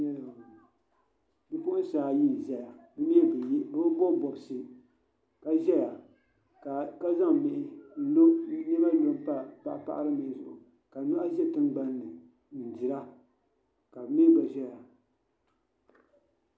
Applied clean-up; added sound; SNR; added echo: none; none; none; none.